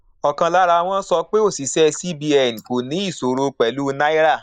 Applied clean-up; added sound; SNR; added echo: neural mask model Resemble Enhance denoiser.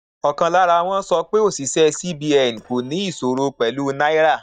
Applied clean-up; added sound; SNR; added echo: neural mask model DeepFilterNet 3.